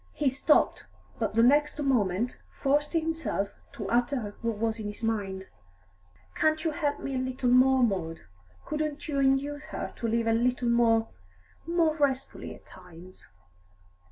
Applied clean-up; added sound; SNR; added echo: none; none; none; none.